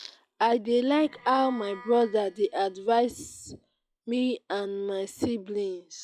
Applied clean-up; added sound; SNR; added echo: classical method log-MMSE.